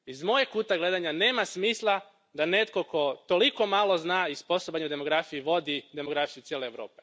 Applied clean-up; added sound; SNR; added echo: none; none; none; none.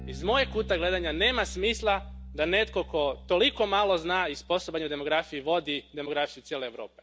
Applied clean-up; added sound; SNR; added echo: none; Bass guitar; 15 dB; none.